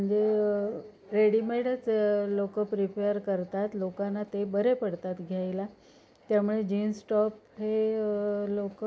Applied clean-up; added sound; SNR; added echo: none; none; none; none.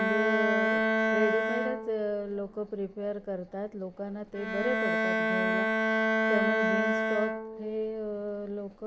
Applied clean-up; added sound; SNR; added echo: none; Bowed string instrument; -4 dB; none.